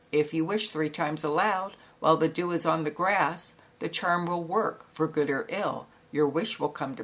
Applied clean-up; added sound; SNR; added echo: none; none; none; none.